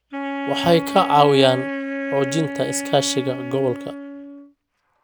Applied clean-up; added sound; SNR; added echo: none; Wind instrument, woodwind instrument; 7 dB; none.